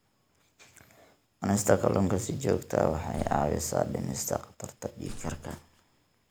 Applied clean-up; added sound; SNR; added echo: none; Slam; 15 dB; none.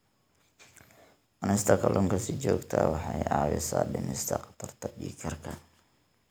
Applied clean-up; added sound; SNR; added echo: none; none; none; none.